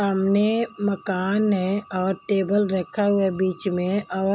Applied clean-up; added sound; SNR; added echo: none; none; none; none.